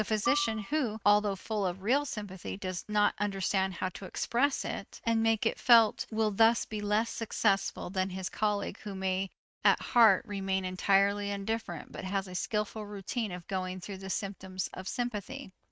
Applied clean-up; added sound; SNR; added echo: neural mask model RNNoise.